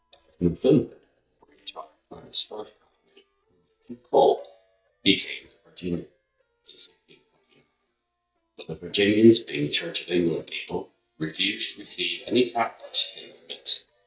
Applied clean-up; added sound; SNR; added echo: neural mask model DeepFilterNet 3.